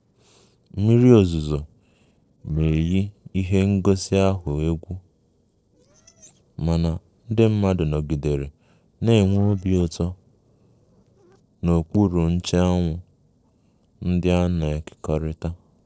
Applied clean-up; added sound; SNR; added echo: neural separator model SepFormer DNS4.